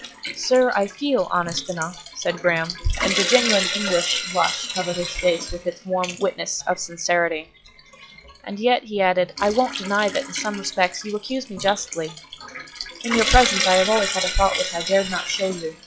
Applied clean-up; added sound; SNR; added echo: classical method log-MMSE.